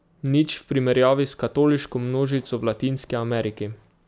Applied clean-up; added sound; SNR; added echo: none; none; none; none.